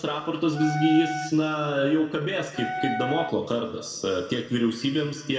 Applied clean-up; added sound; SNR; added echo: none; Wind instrument, woodwind instrument; 7 dB; reverberation time 1.5 s.